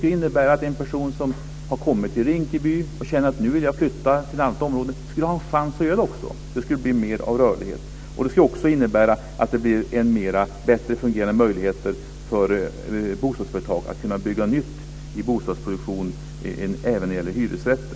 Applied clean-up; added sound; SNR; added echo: none; none; none; none.